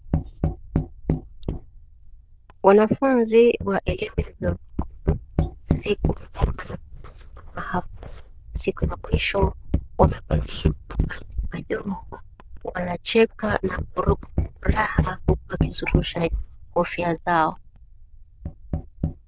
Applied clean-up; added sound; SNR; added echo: neural diffusion model UNIVERSE++.